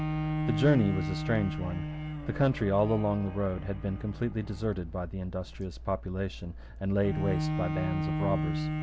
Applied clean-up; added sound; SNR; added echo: none; Bowed string instrument; 4 dB; none.